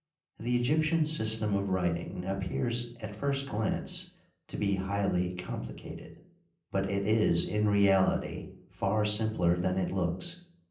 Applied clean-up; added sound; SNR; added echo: none; none; none; reverberation time 0.6 s.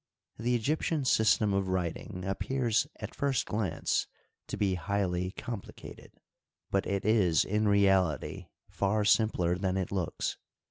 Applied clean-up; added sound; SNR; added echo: none; none; none; none.